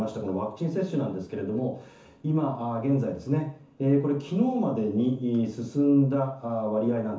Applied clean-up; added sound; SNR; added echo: none; none; none; reverberation time 0.9 s.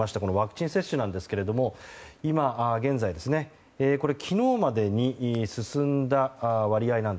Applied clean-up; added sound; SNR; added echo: none; none; none; none.